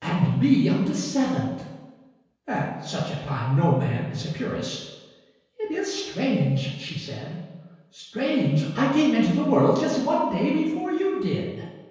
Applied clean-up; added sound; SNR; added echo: none; none; none; reverberation time 1.2 s.